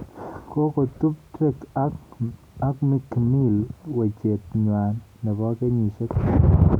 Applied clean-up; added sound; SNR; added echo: none; none; none; none.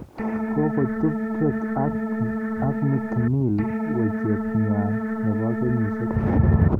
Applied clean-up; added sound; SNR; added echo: none; Organ; 2 dB; none.